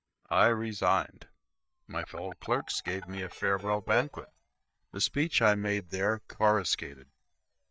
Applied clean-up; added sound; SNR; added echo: neural mask model DeepFilterNet 3.